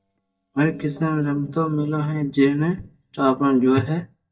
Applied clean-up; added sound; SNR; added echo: neural mask model DeepFilterNet 3.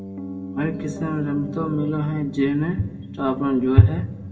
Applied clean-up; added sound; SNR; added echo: none; Piano; 12 dB; reverberation time 1.3 s.